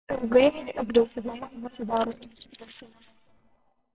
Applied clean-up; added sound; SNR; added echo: neural separator model SepFormer WHAMR!.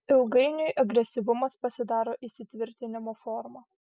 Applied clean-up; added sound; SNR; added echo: none; none; none; none.